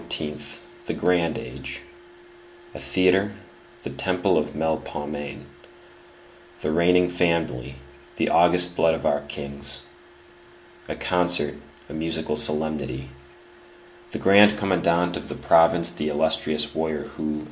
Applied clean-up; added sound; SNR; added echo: none; none; none; none.